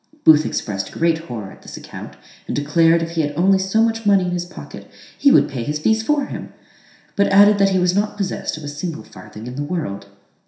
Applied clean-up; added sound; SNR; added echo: none; none; none; reverberation time 0.7 s.